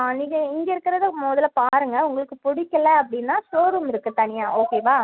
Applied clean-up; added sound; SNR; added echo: none; none; none; none.